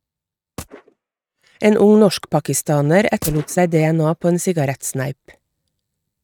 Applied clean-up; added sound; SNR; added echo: neural mask model RNNoise.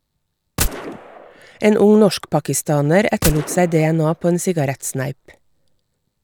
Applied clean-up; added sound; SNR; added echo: none; Gunshot, gunfire; 10 dB; none.